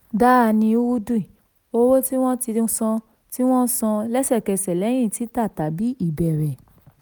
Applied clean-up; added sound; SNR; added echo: none; none; none; none.